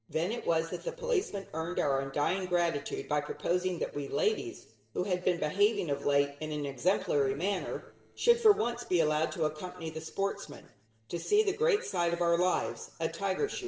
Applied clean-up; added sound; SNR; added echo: neural separator model SepFormer DNS4.